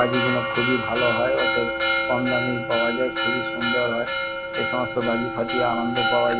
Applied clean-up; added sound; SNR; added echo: none; Church bell; 0 dB; none.